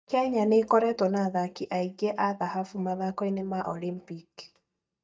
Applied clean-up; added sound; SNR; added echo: neural mask model DeepFilterNet 3.